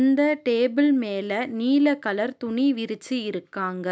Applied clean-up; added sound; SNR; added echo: none; none; none; none.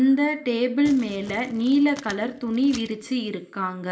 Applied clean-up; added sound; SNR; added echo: none; Crumpling, crinkling; 20 dB; reverberation time 1.3 s.